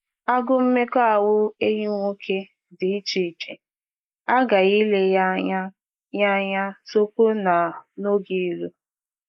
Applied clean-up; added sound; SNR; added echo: neural mask model Resemble Enhance denoiser.